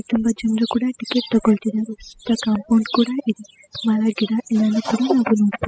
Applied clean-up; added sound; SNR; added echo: classical method spectral subtraction.